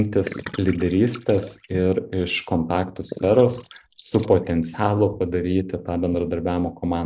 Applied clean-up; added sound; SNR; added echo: neural mask model Resemble Enhance denoiser.